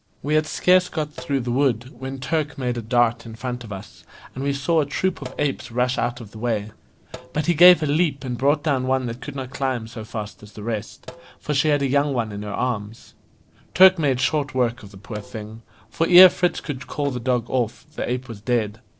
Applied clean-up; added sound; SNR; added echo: neural separator model SepFormer DNS4.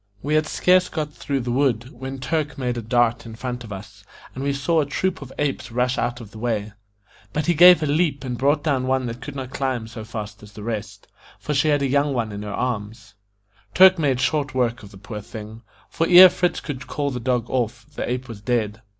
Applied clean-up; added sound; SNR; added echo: none; none; none; none.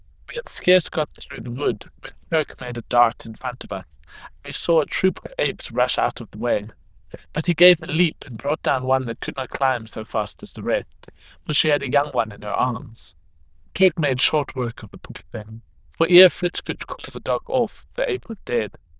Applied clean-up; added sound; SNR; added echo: neural diffusion model UNIVERSE++.